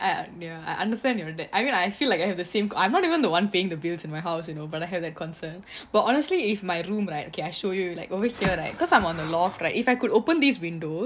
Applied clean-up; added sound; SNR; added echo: none; none; none; none.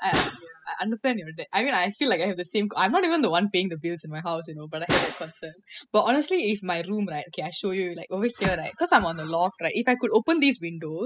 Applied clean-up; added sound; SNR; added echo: classical method spectral subtraction.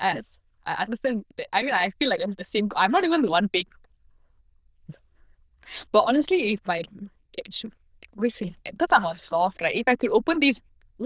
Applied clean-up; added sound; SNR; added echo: neural diffusion model UNIVERSE++.